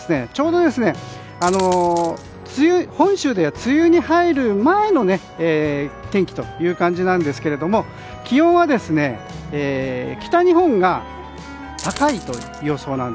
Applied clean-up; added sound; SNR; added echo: none; Coin (dropping); 16 dB; none.